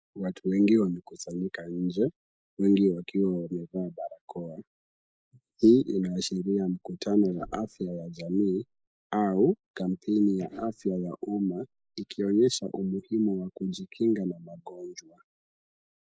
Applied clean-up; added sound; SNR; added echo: neural mask model Resemble Enhance denoiser.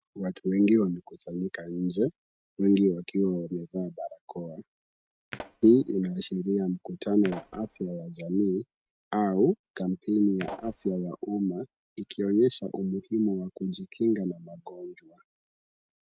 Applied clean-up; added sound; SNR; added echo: neural mask model RNNoise.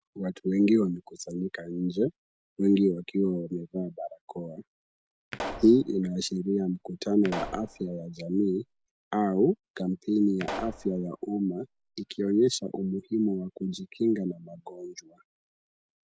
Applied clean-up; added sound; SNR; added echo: none; Explosion; 13 dB; none.